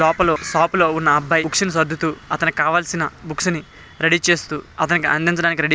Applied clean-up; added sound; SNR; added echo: none; none; none; none.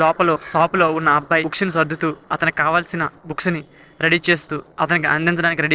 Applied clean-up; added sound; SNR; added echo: neural separator model SepFormer DNS4.